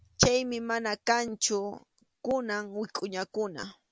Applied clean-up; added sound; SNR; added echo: none; none; none; none.